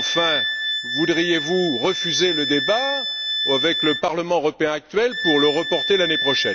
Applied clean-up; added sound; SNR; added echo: none; Wind instrument, woodwind instrument; 3 dB; none.